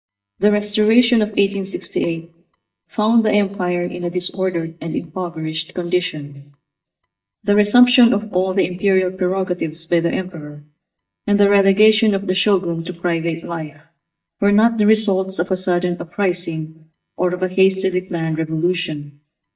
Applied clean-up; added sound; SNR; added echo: neural mask model DeepFilterNet 3.